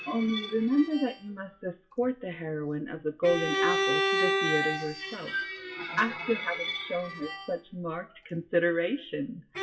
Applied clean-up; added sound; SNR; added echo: classical method WPE with log-MMSE.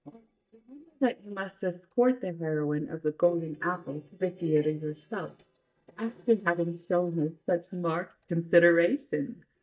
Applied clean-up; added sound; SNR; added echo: neural mask model DeepFilterNet 3.